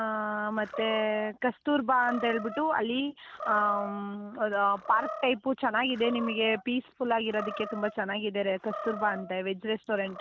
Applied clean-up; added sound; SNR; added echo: none; Animal; 13 dB; none.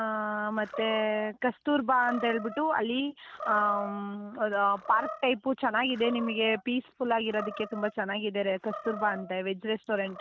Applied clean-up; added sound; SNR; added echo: neural mask model RNNoise.